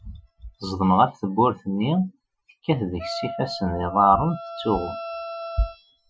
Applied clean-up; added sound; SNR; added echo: classical method Wiener filter.